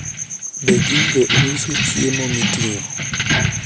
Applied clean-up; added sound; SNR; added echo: none; Keys jangling; -2 dB; none.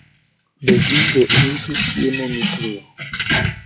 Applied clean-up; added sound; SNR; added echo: classical method log-MMSE.